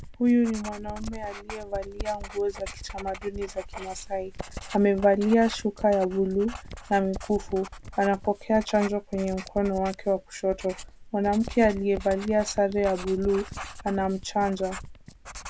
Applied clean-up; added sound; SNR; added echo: none; Writing; 13 dB; none.